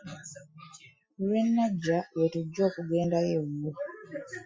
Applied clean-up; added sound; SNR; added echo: classical method Wiener filter.